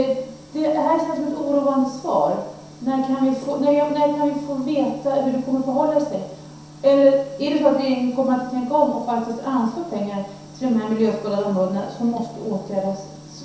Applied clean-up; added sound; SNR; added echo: none; none; none; reverberation time 0.7 s.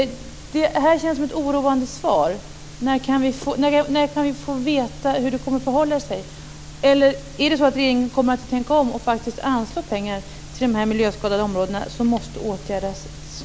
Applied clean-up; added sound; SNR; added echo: none; none; none; none.